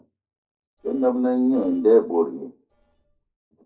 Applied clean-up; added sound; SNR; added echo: neural separator model SepFormer DNS4.